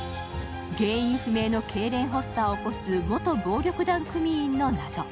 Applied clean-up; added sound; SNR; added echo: none; Walk, footsteps; 14 dB; none.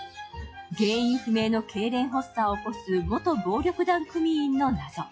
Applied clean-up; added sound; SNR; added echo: classical method log-MMSE.